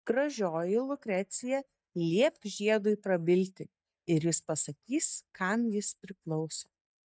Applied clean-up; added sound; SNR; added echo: neural mask model DeepFilterNet 3.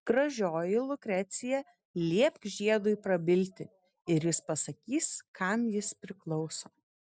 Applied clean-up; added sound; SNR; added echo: none; none; none; none.